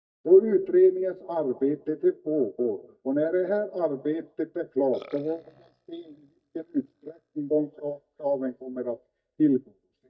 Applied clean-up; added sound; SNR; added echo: neural mask model DeepFilterNet 3.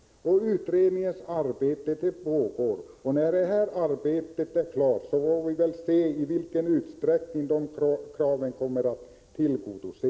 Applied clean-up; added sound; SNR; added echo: none; none; none; none.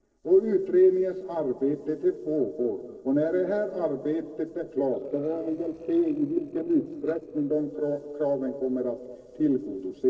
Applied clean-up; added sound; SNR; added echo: neural separator model SepFormer DNS4.